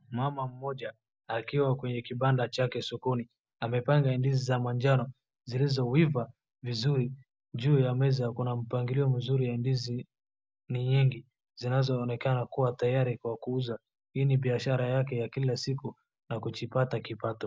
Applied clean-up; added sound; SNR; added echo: none; none; none; none.